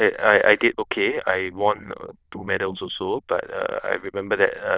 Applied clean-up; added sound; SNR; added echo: neural diffusion model UNIVERSE++.